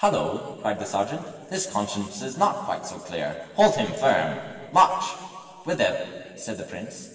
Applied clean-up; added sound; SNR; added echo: none; none; none; reverberation time 2.6 s.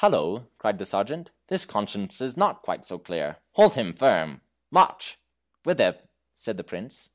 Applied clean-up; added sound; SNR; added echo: none; none; none; none.